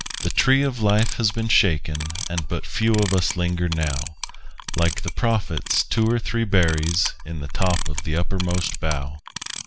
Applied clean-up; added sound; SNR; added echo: none; Clock; 13 dB; none.